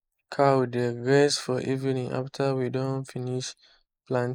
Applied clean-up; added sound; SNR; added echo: neural mask model Resemble Enhance denoiser.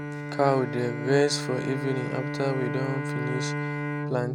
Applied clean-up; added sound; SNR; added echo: none; Bowed string instrument; 3 dB; none.